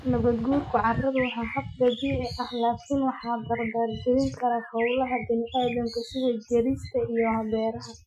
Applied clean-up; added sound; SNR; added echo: classical method Wiener filter.